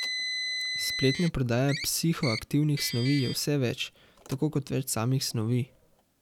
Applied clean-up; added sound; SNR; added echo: none; Car; 9 dB; none.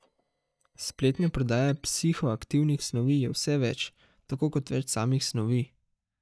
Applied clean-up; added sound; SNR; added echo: neural mask model DeepFilterNet 3.